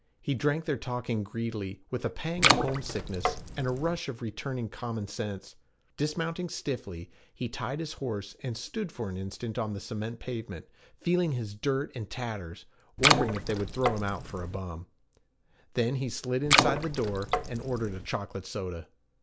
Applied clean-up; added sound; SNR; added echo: none; Water / Splash, splatter; -4 dB; none.